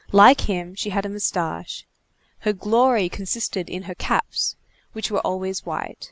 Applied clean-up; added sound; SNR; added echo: none; none; none; none.